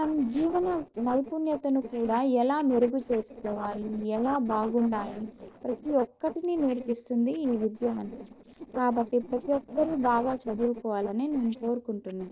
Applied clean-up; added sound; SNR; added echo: neural separator model SepFormer DNS4.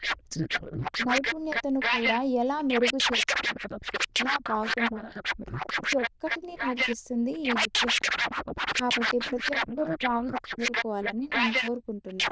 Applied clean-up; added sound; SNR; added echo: neural diffusion model UNIVERSE++.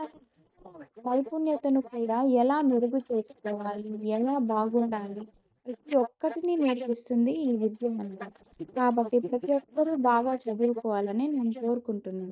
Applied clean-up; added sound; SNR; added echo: neural mask model DeepFilterNet 3.